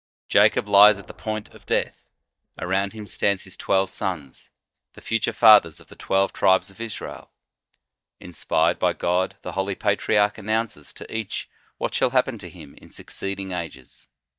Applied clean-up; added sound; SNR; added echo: neural mask model DeepFilterNet 3.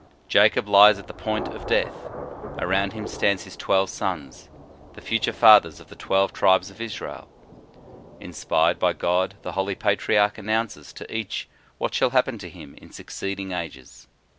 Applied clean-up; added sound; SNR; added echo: none; Thunder / Rain; 17 dB; none.